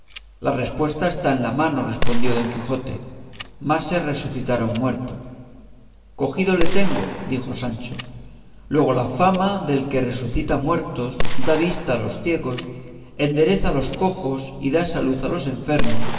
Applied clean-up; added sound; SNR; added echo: none; Gunshot, gunfire; 0 dB; reverberation time 2.3 s.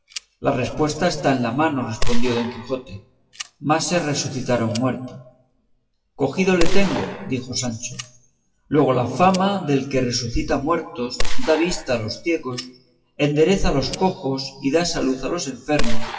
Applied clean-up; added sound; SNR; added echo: classical method WPE with log-MMSE.